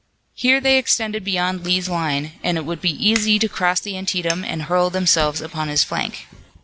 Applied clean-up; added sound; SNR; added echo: none; Fire; 16 dB; none.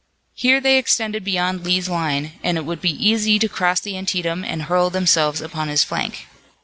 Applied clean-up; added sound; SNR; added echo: none; none; none; none.